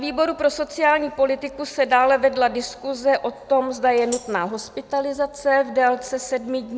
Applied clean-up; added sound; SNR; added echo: none; Tambourine; 19 dB; none.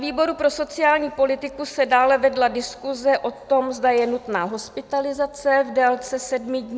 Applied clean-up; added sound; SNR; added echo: none; none; none; none.